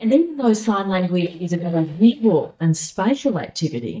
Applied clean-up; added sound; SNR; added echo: neural mask model DeepFilterNet 3.